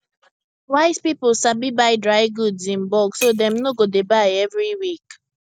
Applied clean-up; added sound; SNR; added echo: none; Shatter; 18 dB; none.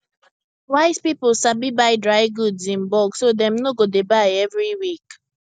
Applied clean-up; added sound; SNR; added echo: none; none; none; none.